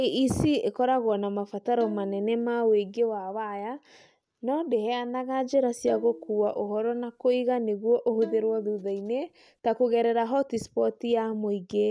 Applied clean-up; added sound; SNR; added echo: none; Bowed string instrument; 19 dB; none.